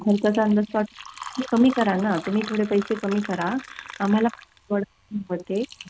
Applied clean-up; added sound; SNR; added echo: none; Fill (with liquid); 17 dB; none.